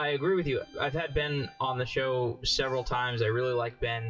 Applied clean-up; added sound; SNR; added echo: classical method WPE with log-MMSE.